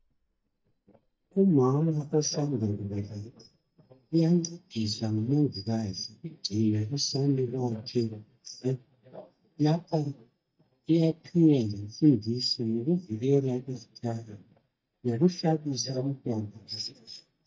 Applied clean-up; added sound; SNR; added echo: neural mask model DeepFilterNet 3.